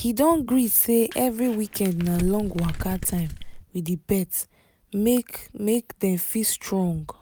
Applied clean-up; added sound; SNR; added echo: none; Crumpling, crinkling; 10 dB; none.